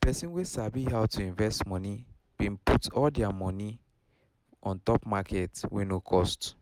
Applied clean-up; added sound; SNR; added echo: none; none; none; none.